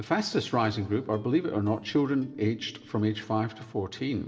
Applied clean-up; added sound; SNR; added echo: neural separator model SepFormer DNS4.